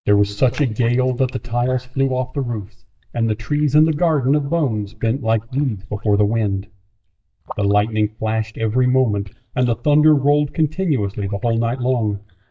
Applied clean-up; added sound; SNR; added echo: neural mask model DeepFilterNet 3.